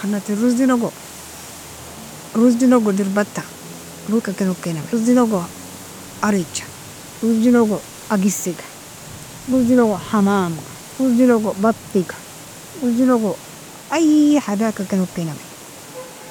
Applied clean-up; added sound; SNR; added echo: none; Traffic noise, roadway noise / Vehicle horn, car horn, honking + Water; 17 dB; none.